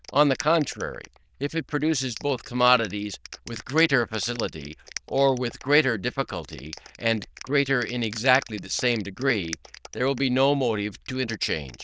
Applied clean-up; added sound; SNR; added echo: neural diffusion model UNIVERSE++.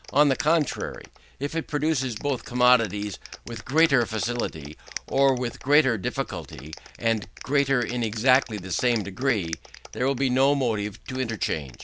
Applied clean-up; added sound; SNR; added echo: none; Clapping; 18 dB; none.